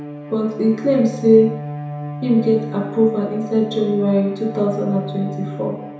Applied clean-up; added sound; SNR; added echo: none; Bowed string instrument; 11 dB; reverberation time 0.7 s.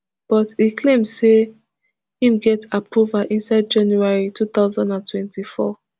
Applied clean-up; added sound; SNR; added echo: none; none; none; none.